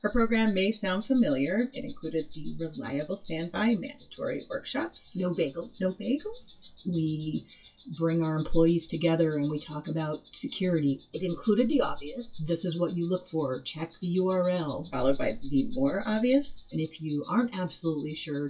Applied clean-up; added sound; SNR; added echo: classical method WPE with log-MMSE.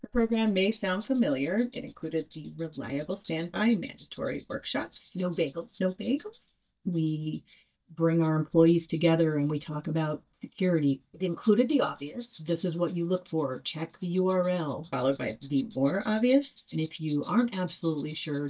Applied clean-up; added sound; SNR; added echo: neural mask model DeepFilterNet 3.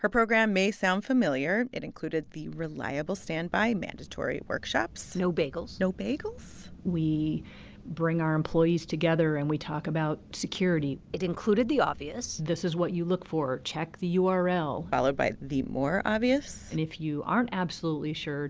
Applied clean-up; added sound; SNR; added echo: none; none; none; none.